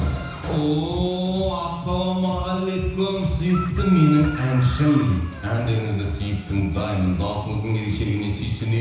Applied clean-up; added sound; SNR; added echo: none; Chicken, rooster; 19 dB; reverberation time 1.0 s.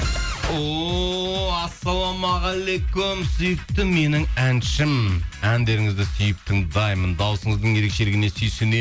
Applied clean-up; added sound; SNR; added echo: none; none; none; none.